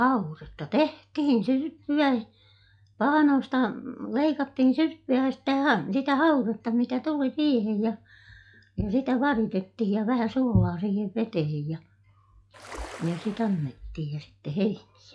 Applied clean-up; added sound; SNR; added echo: classical method log-MMSE.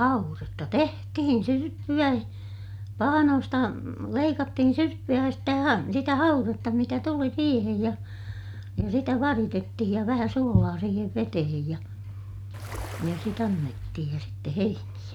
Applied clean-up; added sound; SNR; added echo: none; Ocean; 18 dB; none.